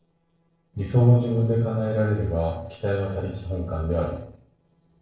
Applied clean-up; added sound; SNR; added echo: neural separator model SepFormer DNS4.